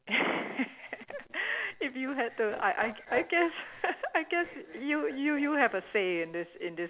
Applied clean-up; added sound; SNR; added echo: none; none; none; none.